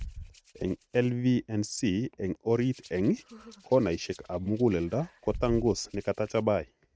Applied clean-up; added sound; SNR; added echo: neural mask model RNNoise.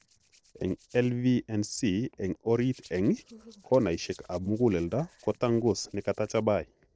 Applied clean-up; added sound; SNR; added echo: neural separator model SepFormer DNS4.